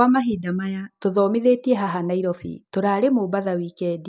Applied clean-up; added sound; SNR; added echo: none; none; none; none.